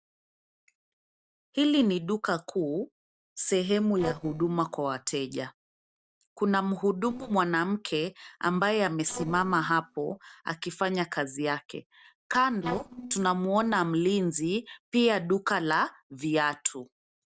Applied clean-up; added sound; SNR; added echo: neural separator model SepFormer DNS4.